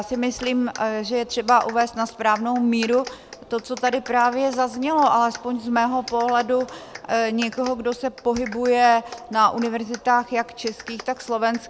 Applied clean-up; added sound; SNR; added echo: none; Clapping; 19 dB; none.